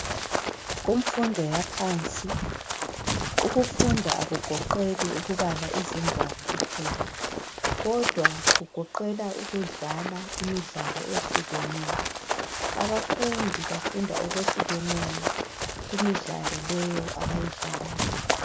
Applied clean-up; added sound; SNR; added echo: none; Run; -1 dB; none.